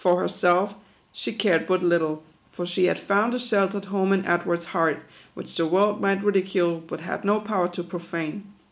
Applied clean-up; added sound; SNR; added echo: none; none; none; none.